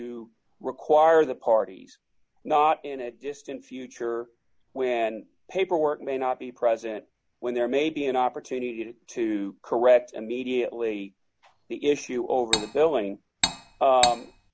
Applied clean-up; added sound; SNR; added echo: none; Cutlery, silverware; 3 dB; none.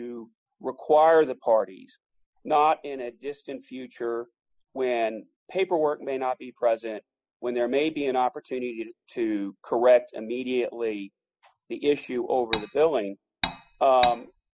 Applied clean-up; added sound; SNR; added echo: classical method spectral subtraction.